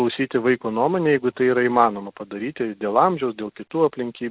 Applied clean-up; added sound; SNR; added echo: none; none; none; none.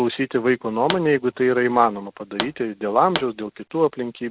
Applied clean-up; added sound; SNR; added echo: none; Explosion; 11 dB; none.